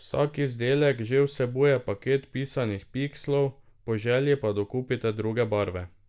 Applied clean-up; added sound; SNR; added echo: none; none; none; none.